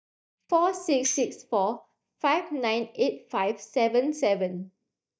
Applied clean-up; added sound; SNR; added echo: neural mask model DeepFilterNet 3.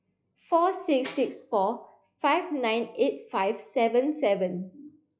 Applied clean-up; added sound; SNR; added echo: classical method log-MMSE.